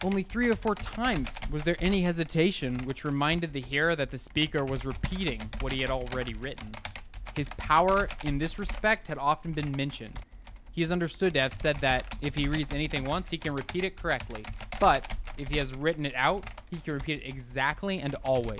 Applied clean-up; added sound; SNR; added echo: none; Computer keyboard; 9 dB; none.